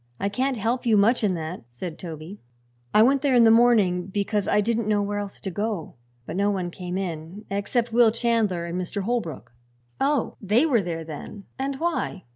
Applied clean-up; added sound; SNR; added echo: none; none; none; none.